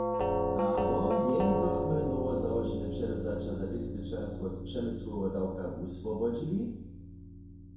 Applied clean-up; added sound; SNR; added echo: none; Doorbell; -1 dB; reverberation time 0.9 s.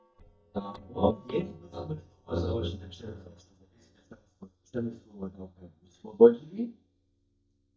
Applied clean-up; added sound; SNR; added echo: neural mask model DeepFilterNet 3.